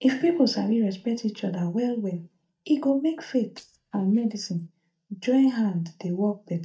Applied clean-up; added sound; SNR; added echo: neural mask model DeepFilterNet 3.